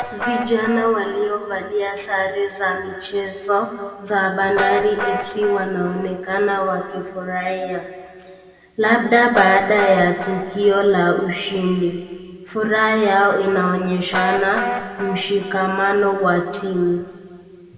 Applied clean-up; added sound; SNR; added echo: none; Guitar; 11 dB; reverberation time 1.9 s.